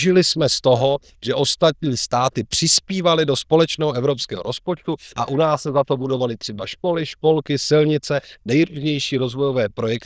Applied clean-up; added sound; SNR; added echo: neural diffusion model UNIVERSE++.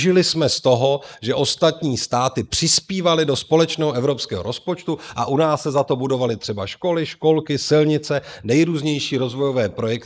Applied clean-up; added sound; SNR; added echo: neural mask model Resemble Enhance denoiser.